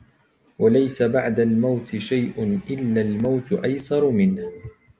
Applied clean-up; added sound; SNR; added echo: none; none; none; none.